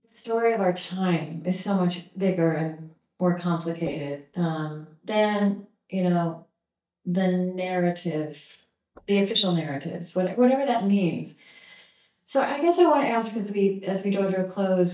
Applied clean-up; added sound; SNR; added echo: neural mask model DeepFilterNet 3.